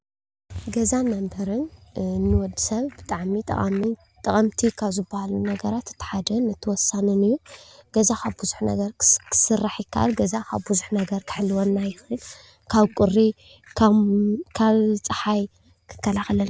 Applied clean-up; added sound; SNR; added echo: none; none; none; none.